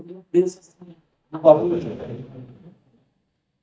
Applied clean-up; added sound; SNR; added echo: neural mask model DeepFilterNet 3.